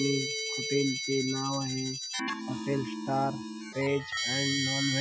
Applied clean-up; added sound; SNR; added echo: classical method Wiener filter.